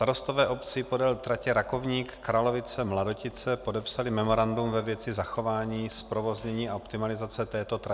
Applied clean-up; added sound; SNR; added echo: none; none; none; none.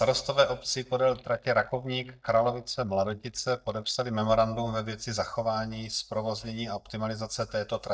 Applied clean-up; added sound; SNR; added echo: neural mask model DeepFilterNet 3.